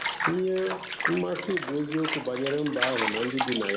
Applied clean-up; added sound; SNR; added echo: none; Bathtub (filling or washing) / Water; 2 dB; none.